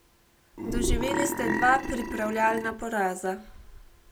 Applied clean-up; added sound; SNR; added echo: none; Burping, eructation; 1 dB; none.